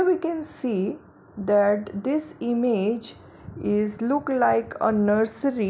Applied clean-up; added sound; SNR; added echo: none; none; none; none.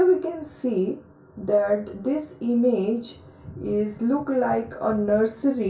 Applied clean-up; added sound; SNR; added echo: none; none; none; reverberation time 0.2 s.